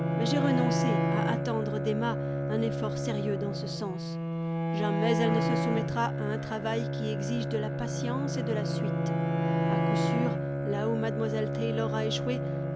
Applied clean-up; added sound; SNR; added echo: none; Bowed string instrument + Bowed string instrument; -4 dB; none.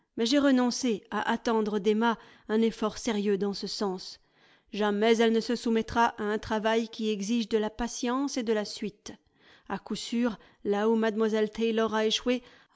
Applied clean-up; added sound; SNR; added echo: none; none; none; none.